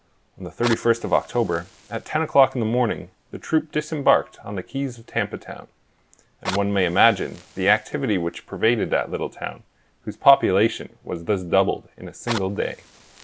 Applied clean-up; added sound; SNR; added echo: none; Fire; 18 dB; none.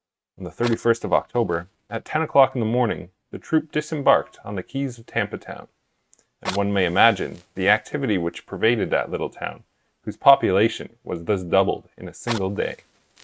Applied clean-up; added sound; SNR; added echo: neural mask model RNNoise.